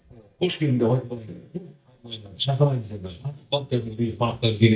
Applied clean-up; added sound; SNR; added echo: neural mask model DeepFilterNet 3.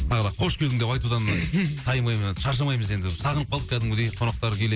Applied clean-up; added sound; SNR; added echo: none; none; none; none.